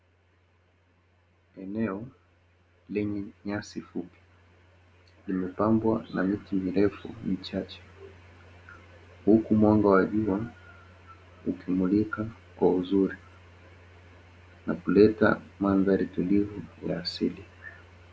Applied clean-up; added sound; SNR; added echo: none; none; none; none.